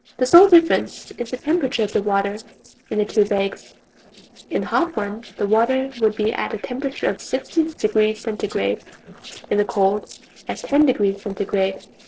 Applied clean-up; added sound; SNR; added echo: neural separator model SepFormer DNS4.